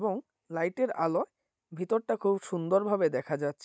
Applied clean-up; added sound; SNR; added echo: none; none; none; none.